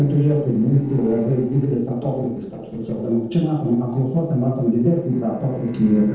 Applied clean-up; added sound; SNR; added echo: neural separator model SepFormer DNS4.